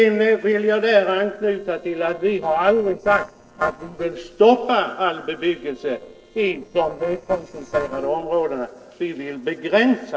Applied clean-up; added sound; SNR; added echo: neural separator model SepFormer DNS4.